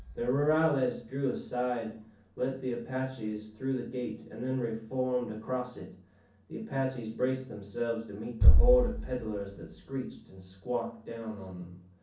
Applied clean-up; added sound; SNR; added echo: none; Bass drum; 0 dB; reverberation time 0.6 s.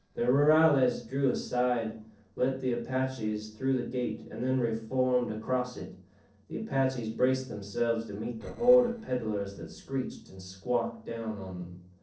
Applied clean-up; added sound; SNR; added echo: neural separator model SepFormer DNS4.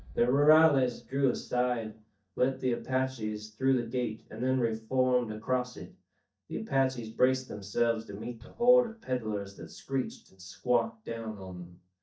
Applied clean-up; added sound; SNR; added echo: neural mask model DeepFilterNet 3.